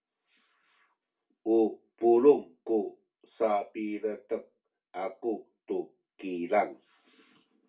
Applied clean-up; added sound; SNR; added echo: none; none; none; reverberation time 0.2 s.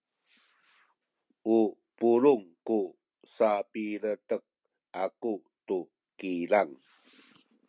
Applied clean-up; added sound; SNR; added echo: none; none; none; none.